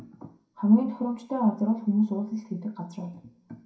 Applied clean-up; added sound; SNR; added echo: none; none; none; reverberation time 0.5 s.